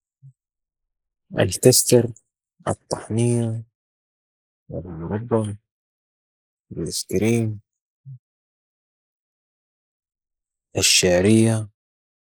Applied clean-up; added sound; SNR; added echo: neural mask model Resemble Enhance denoiser.